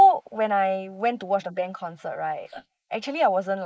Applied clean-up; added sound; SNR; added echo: neural mask model Resemble Enhance denoiser.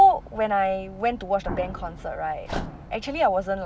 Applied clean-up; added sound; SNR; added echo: none; Dog + Explosion; 12 dB; none.